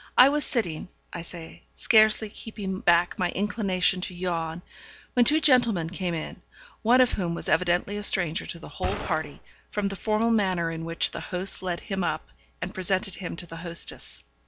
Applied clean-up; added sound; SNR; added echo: none; Gunshot, gunfire; 6 dB; none.